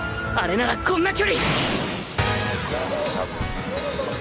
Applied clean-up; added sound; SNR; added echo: none; Door / Car; 15 dB; none.